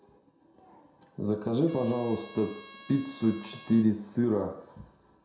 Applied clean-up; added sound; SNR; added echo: none; Trumpet; 20 dB; reverberation time 0.6 s.